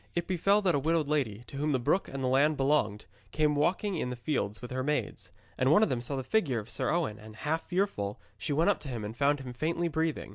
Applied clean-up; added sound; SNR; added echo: none; none; none; none.